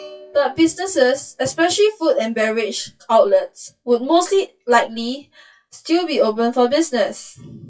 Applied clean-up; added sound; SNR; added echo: classical method WPE with log-MMSE.